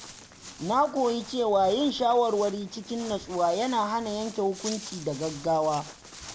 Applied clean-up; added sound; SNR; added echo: none; Walk, footsteps; 17 dB; none.